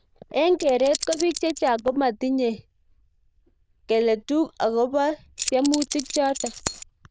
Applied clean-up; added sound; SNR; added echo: neural diffusion model UNIVERSE++.